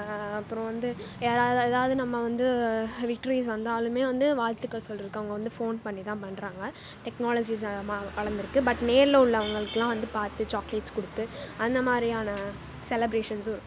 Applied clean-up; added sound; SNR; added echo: none; none; none; none.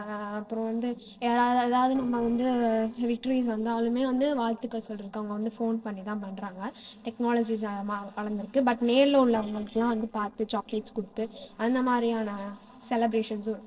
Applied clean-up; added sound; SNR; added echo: neural separator model SepFormer DNS4.